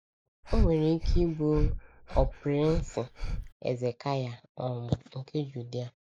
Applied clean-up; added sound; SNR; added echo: neural mask model Resemble Enhance denoiser.